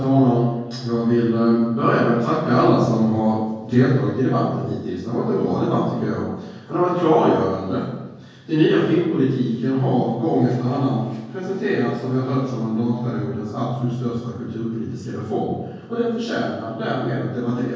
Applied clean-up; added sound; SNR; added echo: none; none; none; reverberation time 1.3 s.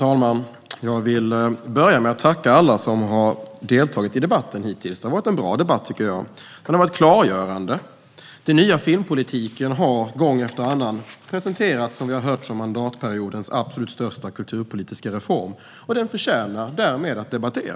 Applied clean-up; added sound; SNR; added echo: none; none; none; none.